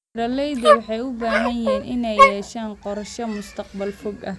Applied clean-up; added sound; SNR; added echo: none; Dog; -4 dB; none.